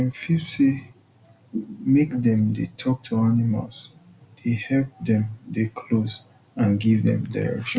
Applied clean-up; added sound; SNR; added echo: none; none; none; none.